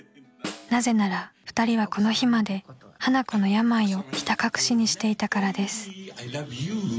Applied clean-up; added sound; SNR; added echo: none; Snare drum; 19 dB; none.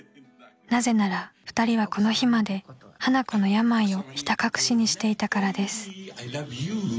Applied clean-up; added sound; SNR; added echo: none; none; none; none.